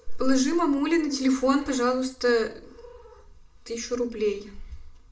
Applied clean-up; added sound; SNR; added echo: none; none; none; reverberation time 0.4 s.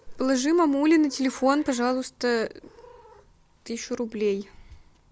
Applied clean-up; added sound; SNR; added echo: none; none; none; none.